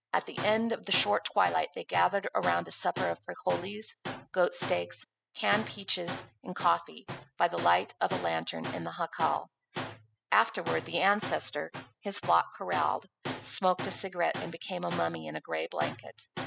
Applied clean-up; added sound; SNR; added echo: classical method spectral subtraction.